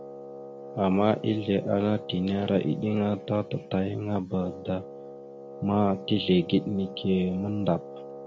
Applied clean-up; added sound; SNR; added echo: none; Wind instrument, woodwind instrument; 14 dB; none.